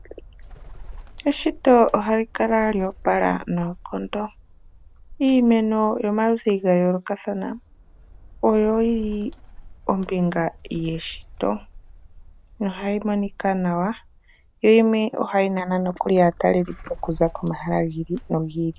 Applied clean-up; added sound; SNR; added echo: none; Bird; 20 dB; none.